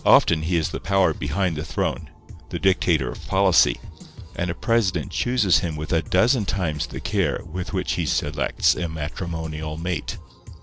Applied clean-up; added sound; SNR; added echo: none; Drum kit; 18 dB; none.